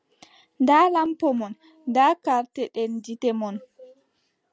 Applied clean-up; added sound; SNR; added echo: none; none; none; none.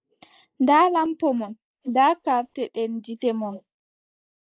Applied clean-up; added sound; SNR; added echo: neural mask model Resemble Enhance denoiser.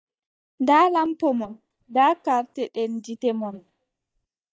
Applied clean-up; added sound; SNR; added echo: neural mask model DeepFilterNet 3.